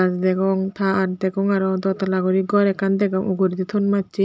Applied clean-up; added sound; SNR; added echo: none; none; none; none.